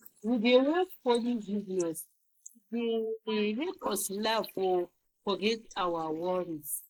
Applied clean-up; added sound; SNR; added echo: neural mask model Resemble Enhance denoiser.